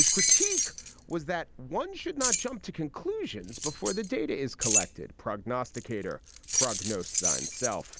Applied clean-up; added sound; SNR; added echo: none; Keys jangling; -3 dB; none.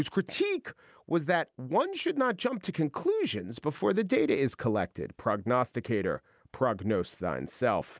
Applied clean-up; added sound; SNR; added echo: none; none; none; none.